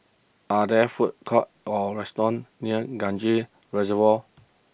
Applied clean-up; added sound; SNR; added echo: none; none; none; none.